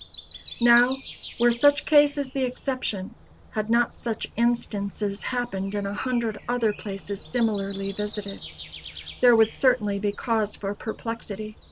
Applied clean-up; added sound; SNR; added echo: none; Breathing; 16 dB; none.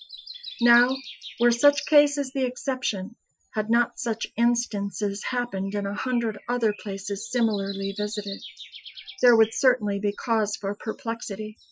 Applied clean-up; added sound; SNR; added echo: classical method Wiener filter.